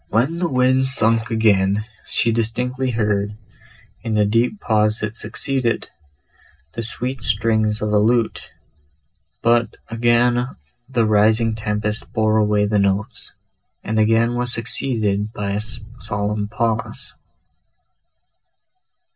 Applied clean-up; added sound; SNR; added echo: neural separator model SepFormer DNS4.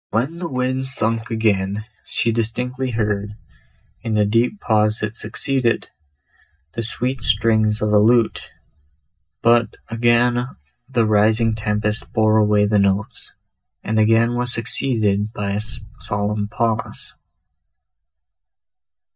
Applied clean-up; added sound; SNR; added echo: neural mask model DeepFilterNet 3.